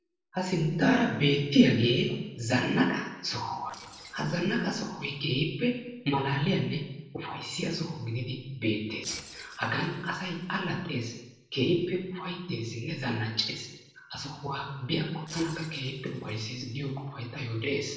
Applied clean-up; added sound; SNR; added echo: neural separator model SepFormer DNS4.